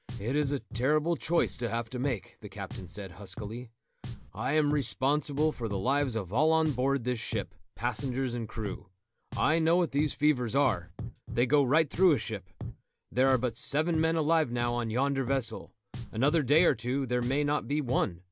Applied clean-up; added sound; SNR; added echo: none; Drum; 13 dB; none.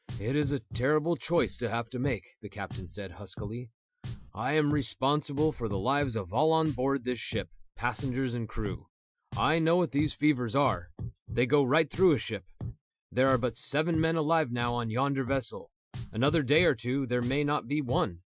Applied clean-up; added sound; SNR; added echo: classical method Wiener filter.